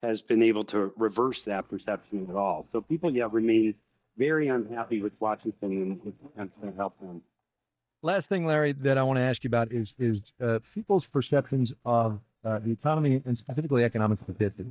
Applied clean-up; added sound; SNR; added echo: neural mask model DeepFilterNet 3.